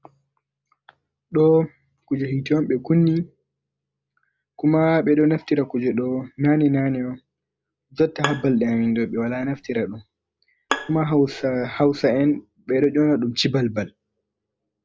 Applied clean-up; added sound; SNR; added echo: none; Bowed string instrument; 11 dB; none.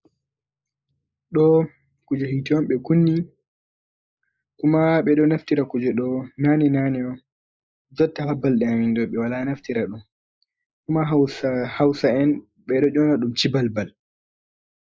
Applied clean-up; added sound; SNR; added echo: neural mask model Resemble Enhance denoiser.